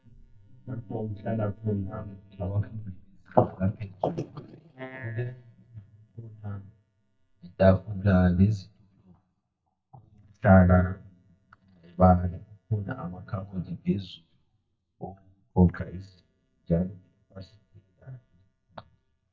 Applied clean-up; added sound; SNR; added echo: neural mask model DeepFilterNet 3.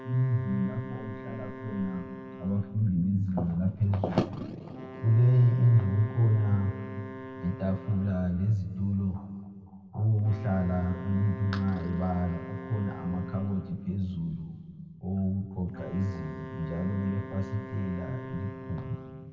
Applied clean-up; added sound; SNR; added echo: none; Wind instrument, woodwind instrument; 15 dB; reverberation time 2.0 s.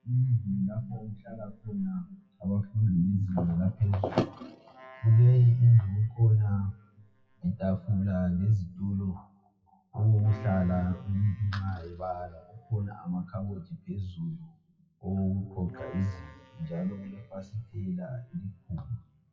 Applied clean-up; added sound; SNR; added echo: classical method WPE with log-MMSE.